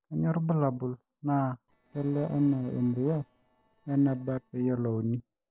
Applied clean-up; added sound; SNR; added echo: neural separator model SepFormer DNS4.